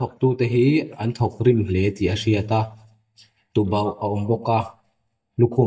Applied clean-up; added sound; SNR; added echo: neural mask model DeepFilterNet 3.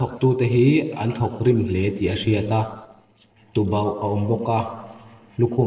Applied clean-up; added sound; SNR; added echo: neural separator model SepFormer DNS4.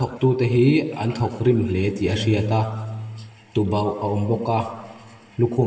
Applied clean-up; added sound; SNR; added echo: none; Guitar; 10 dB; reverberation time 1.9 s.